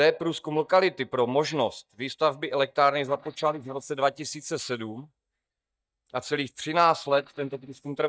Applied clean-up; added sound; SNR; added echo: neural mask model DeepFilterNet 3.